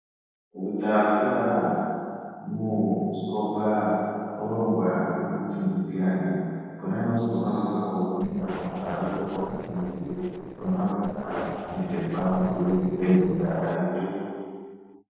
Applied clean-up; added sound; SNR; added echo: neural separator model SepFormer DNS4.